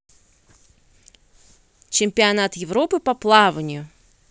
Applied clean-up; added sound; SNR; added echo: none; none; none; none.